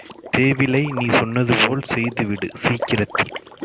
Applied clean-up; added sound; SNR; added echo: none; Liquid; 13 dB; none.